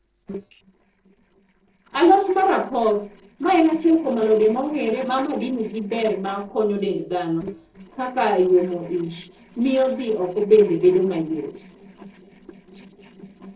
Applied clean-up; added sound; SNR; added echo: neural separator model SepFormer DNS4.